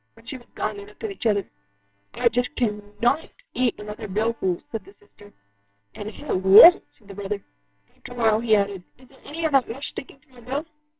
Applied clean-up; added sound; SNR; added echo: neural separator model SepFormer WHAMR!.